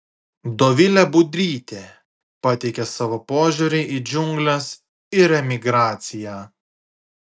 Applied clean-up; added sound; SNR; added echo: none; none; none; none.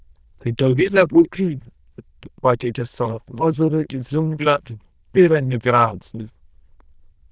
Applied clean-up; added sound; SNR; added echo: neural diffusion model UNIVERSE++.